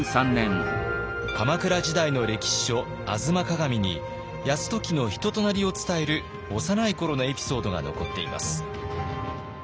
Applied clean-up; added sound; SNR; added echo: none; none; none; none.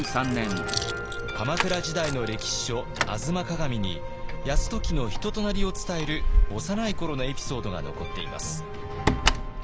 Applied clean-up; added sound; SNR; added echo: none; Keys jangling; -2 dB; none.